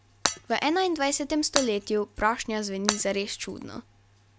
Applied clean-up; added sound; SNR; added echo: none; Shatter; 7 dB; none.